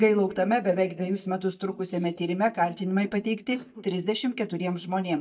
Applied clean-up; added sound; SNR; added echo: neural mask model DeepFilterNet 3.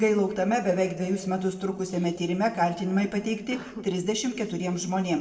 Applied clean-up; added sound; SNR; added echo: neural separator model SepFormer DNS4.